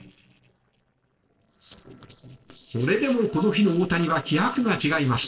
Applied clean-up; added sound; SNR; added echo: neural separator model SepFormer DNS4.